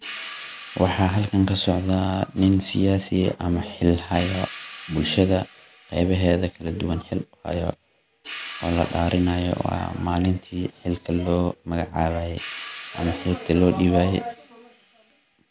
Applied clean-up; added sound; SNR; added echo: none; Hi-hat; 16 dB; none.